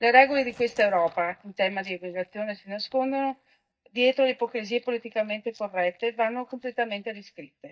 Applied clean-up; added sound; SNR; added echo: neural mask model DeepFilterNet 3.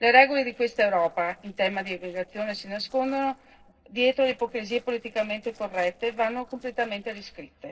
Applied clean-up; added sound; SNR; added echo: neural separator model SepFormer DNS4.